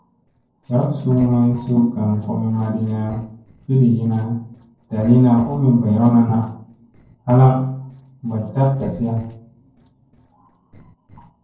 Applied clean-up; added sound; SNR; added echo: neural separator model SepFormer DNS4.